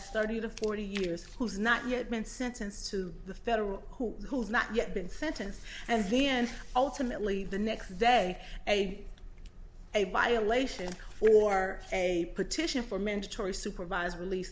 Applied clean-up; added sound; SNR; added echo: none; none; none; none.